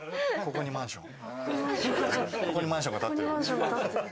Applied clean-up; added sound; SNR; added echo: none; none; none; none.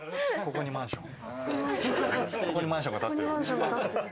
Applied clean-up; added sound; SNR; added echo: none; Fireworks; 20 dB; none.